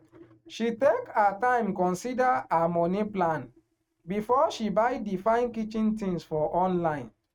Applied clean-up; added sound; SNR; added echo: neural mask model RNNoise.